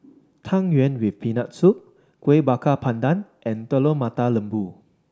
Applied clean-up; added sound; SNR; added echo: none; none; none; none.